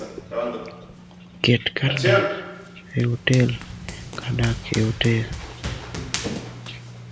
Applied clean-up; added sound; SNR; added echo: none; Run; 4 dB; none.